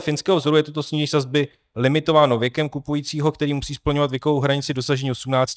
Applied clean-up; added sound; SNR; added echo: neural mask model DeepFilterNet 3.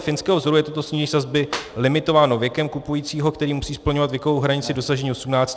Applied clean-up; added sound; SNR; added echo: none; Clapping; 18 dB; none.